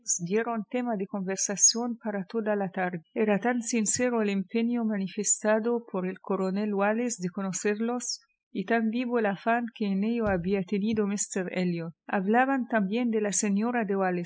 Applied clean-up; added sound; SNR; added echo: classical method spectral subtraction.